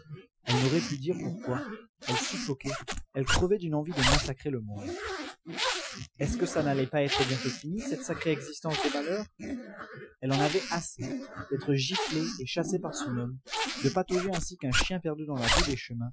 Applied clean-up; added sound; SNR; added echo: classical method Wiener filter.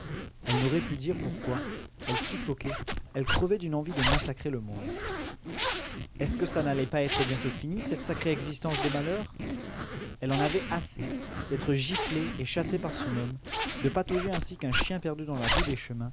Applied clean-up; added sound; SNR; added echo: none; Zipper (clothing); 1 dB; none.